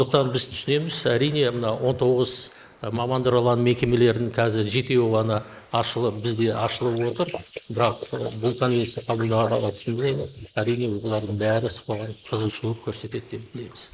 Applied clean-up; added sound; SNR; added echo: neural mask model Resemble Enhance denoiser.